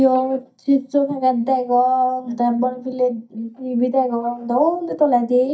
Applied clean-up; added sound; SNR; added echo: neural mask model DeepFilterNet 3.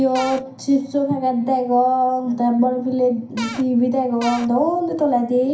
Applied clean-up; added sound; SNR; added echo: none; Cupboard open or close / Door; 13 dB; reverberation time 0.5 s.